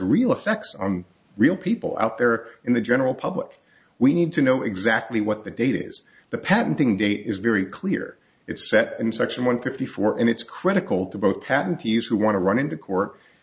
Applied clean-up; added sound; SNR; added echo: none; none; none; none.